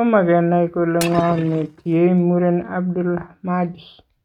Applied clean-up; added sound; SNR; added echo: neural mask model RNNoise.